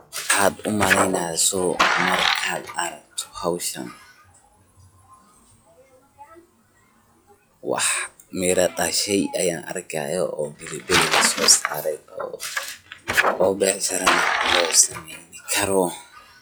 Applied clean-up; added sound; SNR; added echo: classical method log-MMSE.